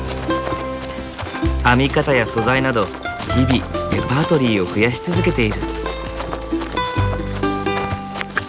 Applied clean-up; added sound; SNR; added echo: none; Run; 12 dB; none.